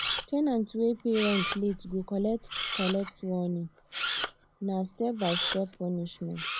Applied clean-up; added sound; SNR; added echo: none; Camera; 6 dB; none.